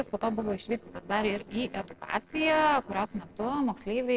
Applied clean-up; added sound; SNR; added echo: neural separator model SepFormer DNS4.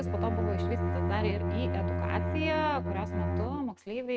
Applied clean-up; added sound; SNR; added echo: neural mask model RNNoise.